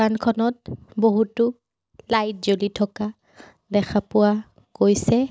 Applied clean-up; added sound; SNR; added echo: none; none; none; none.